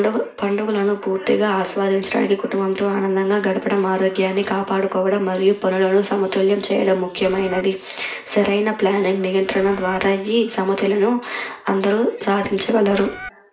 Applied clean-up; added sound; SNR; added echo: none; Bird; 15 dB; reverberation time 0.4 s.